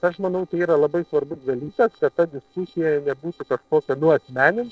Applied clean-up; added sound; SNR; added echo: neural separator model SepFormer DNS4.